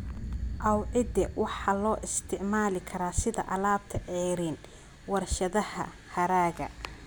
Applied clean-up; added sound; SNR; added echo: none; Boom; 12 dB; none.